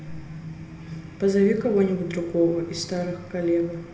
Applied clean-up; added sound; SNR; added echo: none; none; none; reverberation time 0.8 s.